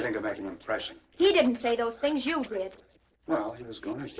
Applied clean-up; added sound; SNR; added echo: neural separator model SepFormer DNS4.